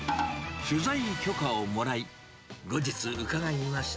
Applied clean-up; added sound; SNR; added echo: none; none; none; none.